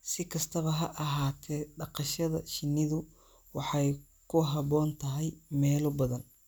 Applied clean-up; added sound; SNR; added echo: none; none; none; none.